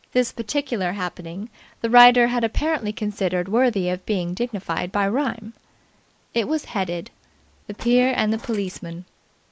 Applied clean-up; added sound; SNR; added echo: neural mask model Resemble Enhance denoiser.